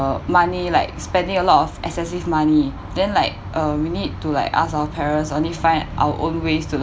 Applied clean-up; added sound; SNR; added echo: none; none; none; none.